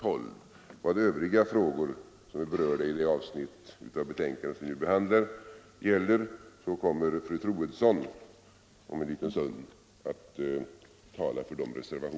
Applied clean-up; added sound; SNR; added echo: none; none; none; none.